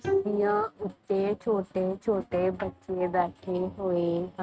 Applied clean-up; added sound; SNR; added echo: neural mask model RNNoise.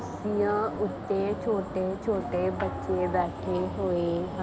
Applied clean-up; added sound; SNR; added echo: none; none; none; none.